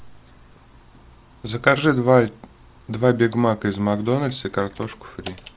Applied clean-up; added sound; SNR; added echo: none; none; none; none.